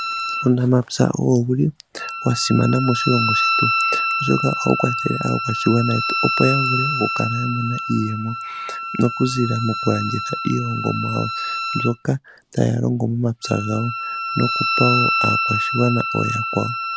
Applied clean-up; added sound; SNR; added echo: none; Wind instrument, woodwind instrument; 3 dB; none.